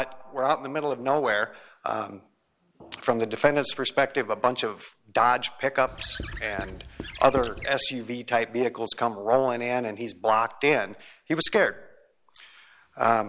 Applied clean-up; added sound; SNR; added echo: none; Squeak / Writing; 12 dB; none.